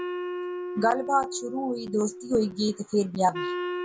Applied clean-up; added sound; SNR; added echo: none; Wind instrument, woodwind instrument; 7 dB; none.